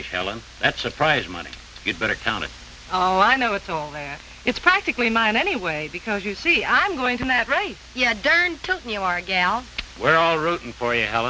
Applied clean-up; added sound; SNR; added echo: none; none; none; none.